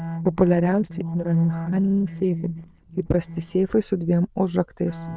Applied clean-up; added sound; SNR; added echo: neural diffusion model UNIVERSE++.